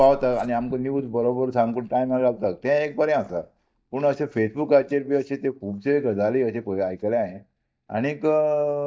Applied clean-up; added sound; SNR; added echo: neural mask model DeepFilterNet 3.